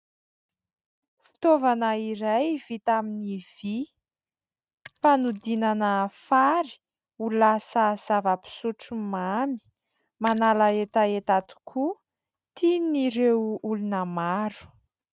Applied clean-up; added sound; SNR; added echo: neural mask model RNNoise.